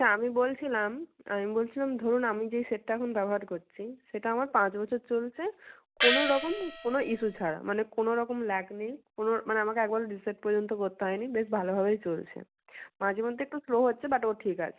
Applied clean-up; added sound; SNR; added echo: none; Gong; 0 dB; none.